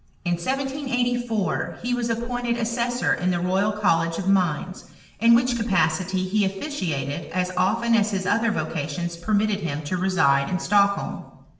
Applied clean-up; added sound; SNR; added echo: none; none; none; reverberation time 0.9 s.